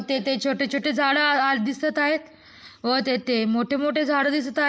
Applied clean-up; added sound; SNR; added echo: neural mask model Resemble Enhance denoiser.